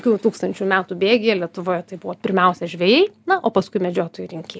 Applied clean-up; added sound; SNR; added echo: none; none; none; none.